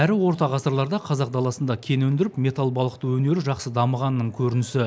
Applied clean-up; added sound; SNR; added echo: none; none; none; none.